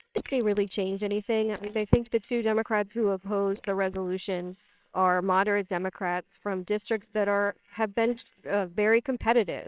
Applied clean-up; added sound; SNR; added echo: neural separator model SepFormer WHAMR!.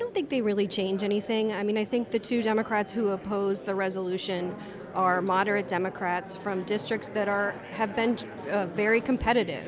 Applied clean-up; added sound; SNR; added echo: none; none; none; none.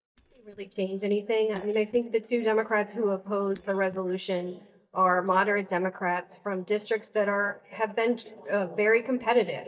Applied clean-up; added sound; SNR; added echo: neural mask model DeepFilterNet 3.